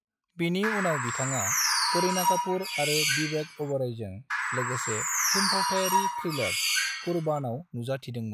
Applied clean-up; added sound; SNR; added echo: classical method log-MMSE.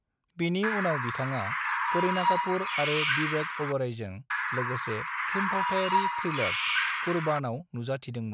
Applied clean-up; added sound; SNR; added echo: none; Bird; -4 dB; none.